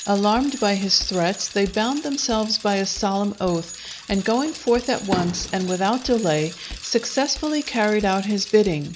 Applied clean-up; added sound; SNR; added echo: none; Fireworks + Bicycle; 14 dB; none.